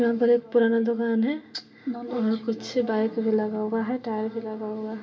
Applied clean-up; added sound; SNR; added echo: none; none; none; reverberation time 0.2 s.